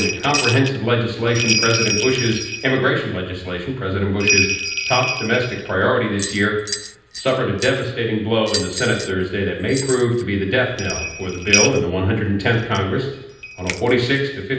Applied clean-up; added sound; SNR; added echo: none; Bell; 6 dB; reverberation time 0.9 s.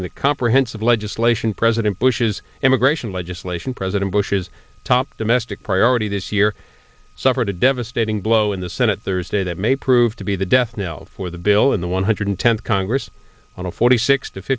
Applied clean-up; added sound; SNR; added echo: none; none; none; none.